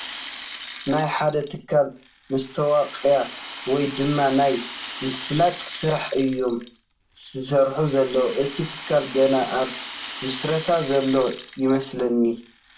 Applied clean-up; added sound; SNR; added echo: none; Rattle (instrument); 14 dB; reverberation time 0.3 s.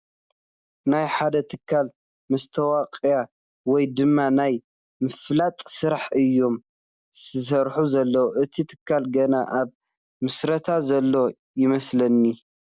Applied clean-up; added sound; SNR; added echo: none; none; none; none.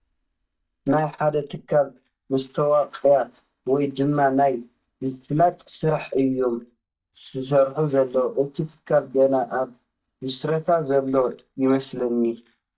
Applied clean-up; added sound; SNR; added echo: neural mask model DeepFilterNet 3.